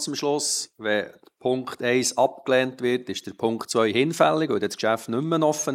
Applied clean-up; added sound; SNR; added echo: neural mask model Resemble Enhance denoiser.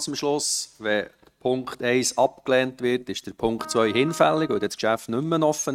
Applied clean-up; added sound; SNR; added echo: neural mask model RNNoise.